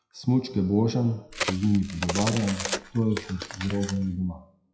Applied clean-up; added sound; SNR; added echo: classical method WPE with log-MMSE.